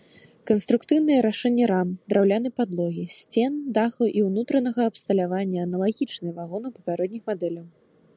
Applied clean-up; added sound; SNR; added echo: none; none; none; none.